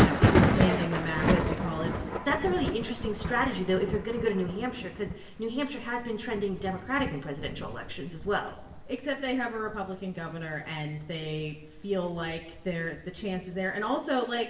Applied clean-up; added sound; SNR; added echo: none; Thunder; 1 dB; reverberation time 0.7 s.